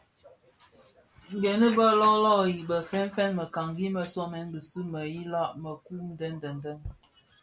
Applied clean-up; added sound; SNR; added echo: none; none; none; none.